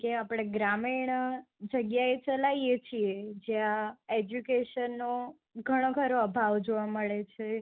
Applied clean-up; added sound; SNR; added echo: none; none; none; none.